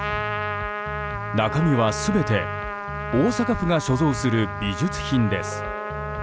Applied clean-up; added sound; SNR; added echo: none; Trumpet; 6 dB; none.